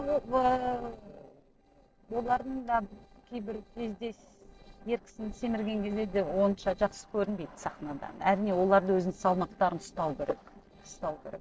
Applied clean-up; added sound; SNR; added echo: neural separator model SepFormer DNS4.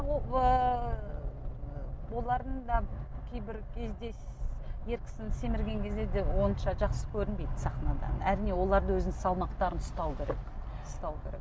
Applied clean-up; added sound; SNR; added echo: none; none; none; none.